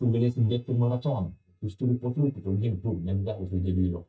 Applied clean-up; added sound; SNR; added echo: neural mask model DeepFilterNet 3.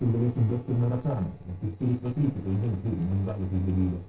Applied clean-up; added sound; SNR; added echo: neural separator model SepFormer DNS4.